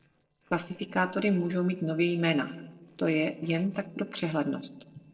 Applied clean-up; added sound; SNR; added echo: neural separator model SepFormer DNS4.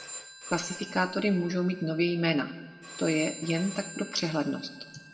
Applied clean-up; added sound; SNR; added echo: none; Telephone; 14 dB; reverberation time 1.1 s.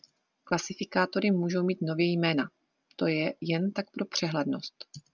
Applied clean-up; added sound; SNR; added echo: none; none; none; none.